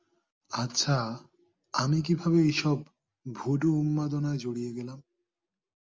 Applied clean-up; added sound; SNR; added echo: none; none; none; none.